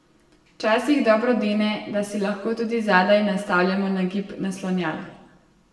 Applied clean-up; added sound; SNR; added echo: none; none; none; reverberation time 0.9 s.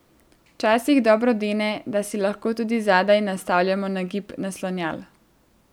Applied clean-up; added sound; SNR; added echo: none; none; none; none.